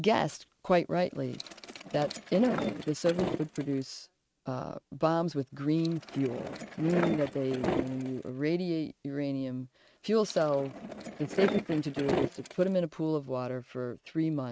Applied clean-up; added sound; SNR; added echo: neural mask model RNNoise.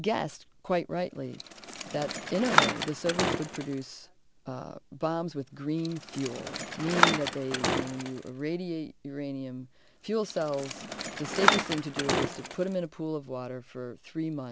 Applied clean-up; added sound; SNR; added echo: none; Bicycle; 0 dB; none.